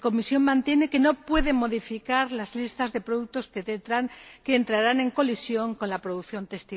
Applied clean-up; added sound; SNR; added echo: none; none; none; none.